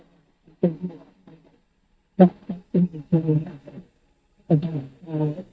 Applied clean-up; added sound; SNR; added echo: neural mask model DeepFilterNet 3.